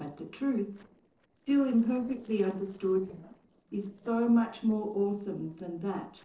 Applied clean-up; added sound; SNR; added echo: neural separator model SepFormer DNS4.